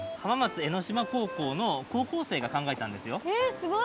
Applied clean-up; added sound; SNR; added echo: none; none; none; none.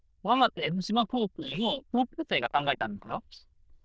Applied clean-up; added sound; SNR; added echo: neural diffusion model UNIVERSE++.